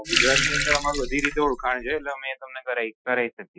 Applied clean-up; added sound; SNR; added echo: classical method Wiener filter.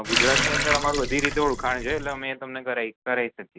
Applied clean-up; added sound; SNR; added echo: none; Water tap, faucet; 0 dB; none.